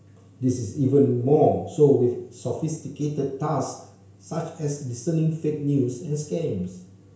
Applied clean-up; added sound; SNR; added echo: none; none; none; reverberation time 0.5 s.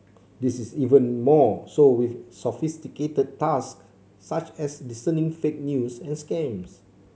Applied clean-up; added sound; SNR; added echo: none; none; none; none.